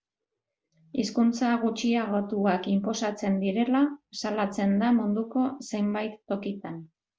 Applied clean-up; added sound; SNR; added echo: none; none; none; none.